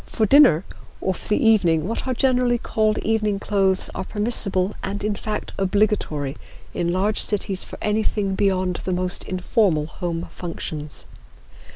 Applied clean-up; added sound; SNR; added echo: none; none; none; none.